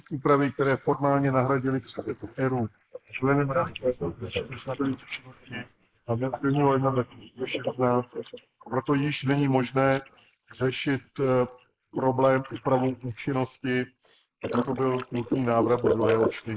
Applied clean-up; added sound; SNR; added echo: neural mask model Resemble Enhance denoiser.